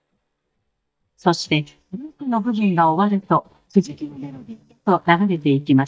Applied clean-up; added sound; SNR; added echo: neural mask model DeepFilterNet 3.